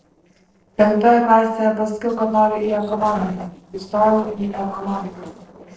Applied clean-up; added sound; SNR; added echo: neural separator model SepFormer DNS4.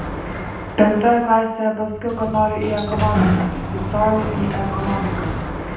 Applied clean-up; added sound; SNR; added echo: none; Sliding door; 3 dB; reverberation time 0.8 s.